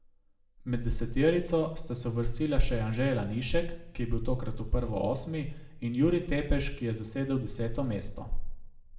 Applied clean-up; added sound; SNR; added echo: none; none; none; reverberation time 0.7 s.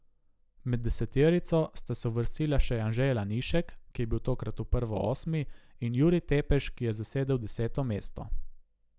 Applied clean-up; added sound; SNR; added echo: none; none; none; none.